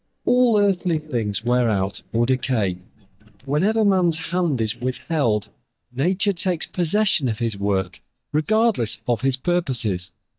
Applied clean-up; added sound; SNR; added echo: neural mask model DeepFilterNet 3.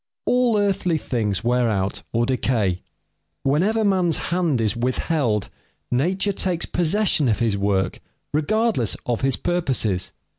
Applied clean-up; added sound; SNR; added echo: none; none; none; none.